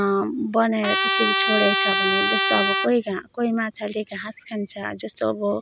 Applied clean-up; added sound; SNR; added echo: none; Trumpet; -3 dB; none.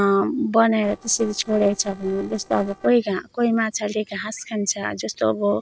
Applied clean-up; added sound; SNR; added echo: neural separator model SepFormer DNS4.